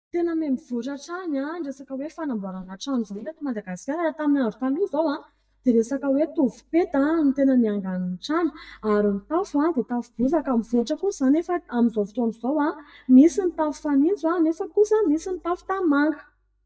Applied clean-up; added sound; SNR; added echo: neural mask model DeepFilterNet 3.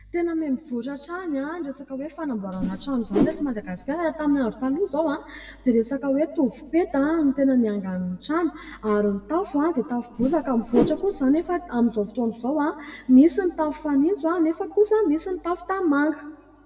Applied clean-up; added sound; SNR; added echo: none; Whoosh, swoosh, swish; 5 dB; reverberation time 0.9 s.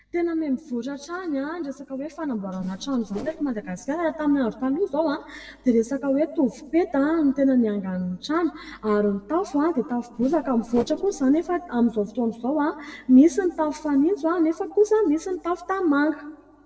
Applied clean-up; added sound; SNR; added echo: neural separator model SepFormer DNS4.